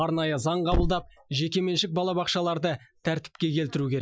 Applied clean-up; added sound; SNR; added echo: classical method Wiener filter.